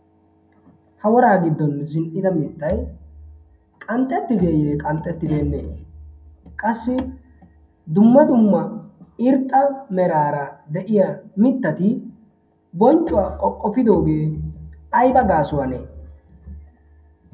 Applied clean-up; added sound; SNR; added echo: none; none; none; reverberation time 0.2 s.